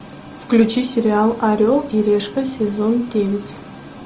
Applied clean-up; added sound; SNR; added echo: none; none; none; none.